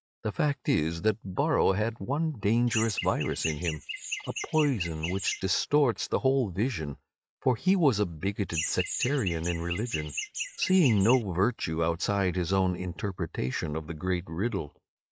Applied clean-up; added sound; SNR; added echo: neural mask model RNNoise.